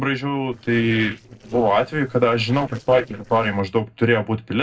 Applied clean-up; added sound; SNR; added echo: neural separator model SepFormer DNS4.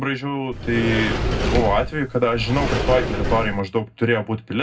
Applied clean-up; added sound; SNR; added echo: none; Sliding door; 2 dB; reverberation time 0.3 s.